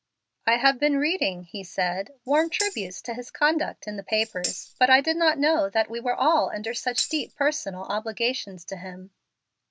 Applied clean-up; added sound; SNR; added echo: none; Tambourine; 11 dB; none.